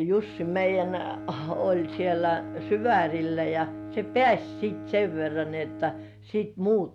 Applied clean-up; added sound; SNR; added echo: none; Bowed string instrument; 11 dB; none.